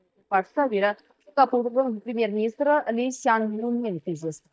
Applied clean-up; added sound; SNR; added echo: neural mask model DeepFilterNet 3.